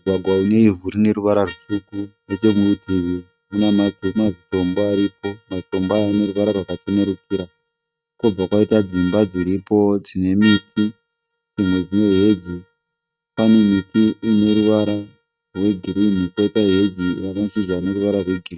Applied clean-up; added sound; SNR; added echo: neural mask model RNNoise.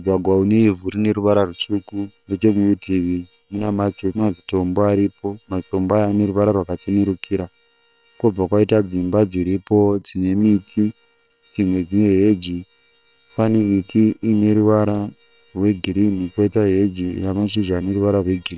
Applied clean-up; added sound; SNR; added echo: neural separator model SepFormer WHAM!.